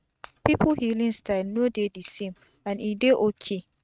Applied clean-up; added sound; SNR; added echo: neural mask model RNNoise.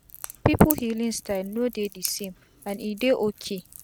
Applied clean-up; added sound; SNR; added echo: none; Crack / Crackle; 13 dB; none.